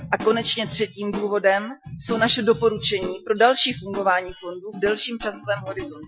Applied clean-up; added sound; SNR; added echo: classical method Wiener filter.